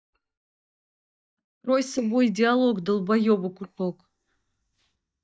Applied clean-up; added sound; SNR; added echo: neural mask model DeepFilterNet 3.